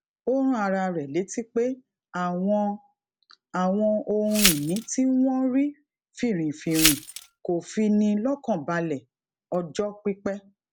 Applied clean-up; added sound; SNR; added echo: none; Glass; 0 dB; none.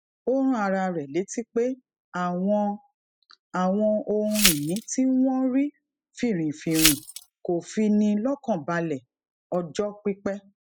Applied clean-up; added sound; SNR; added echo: classical method spectral subtraction.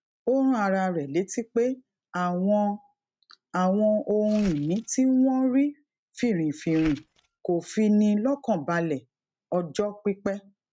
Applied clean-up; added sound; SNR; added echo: neural mask model RNNoise.